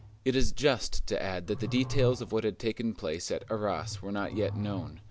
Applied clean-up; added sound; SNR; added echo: none; Growling; 11 dB; none.